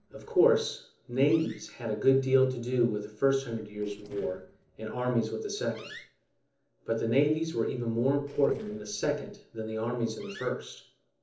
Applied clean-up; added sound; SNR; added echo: neural separator model SepFormer DNS4.